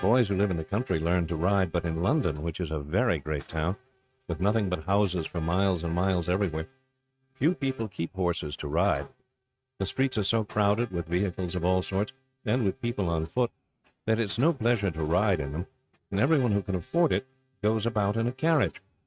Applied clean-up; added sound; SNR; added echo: neural mask model RNNoise.